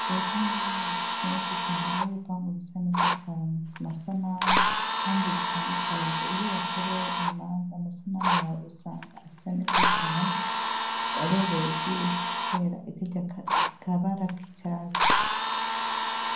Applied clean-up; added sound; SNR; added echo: none; Drill; -4 dB; reverberation time 0.5 s.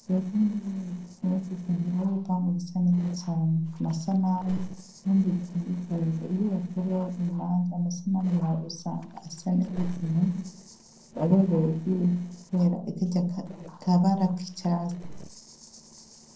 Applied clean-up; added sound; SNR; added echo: neural separator model SepFormer DNS4.